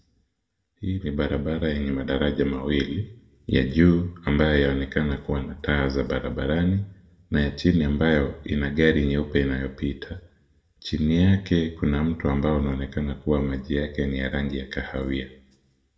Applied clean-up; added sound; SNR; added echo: none; none; none; reverberation time 0.5 s.